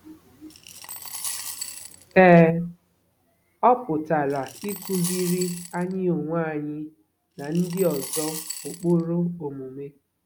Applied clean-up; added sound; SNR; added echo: none; Coin (dropping) / Glass; 12 dB; none.